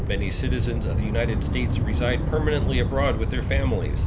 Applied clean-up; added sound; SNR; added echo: none; Bird vocalization, bird call, bird song; -5 dB; none.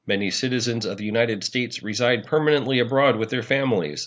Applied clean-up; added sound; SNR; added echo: none; none; none; none.